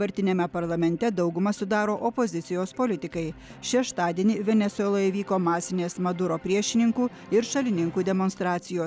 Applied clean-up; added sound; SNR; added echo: none; none; none; none.